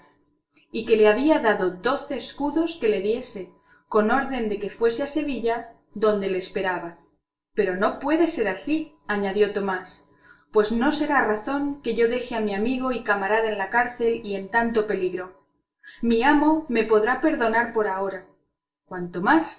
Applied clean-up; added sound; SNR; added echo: none; none; none; reverberation time 0.1 s.